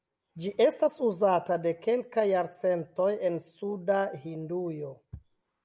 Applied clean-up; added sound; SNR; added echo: none; none; none; none.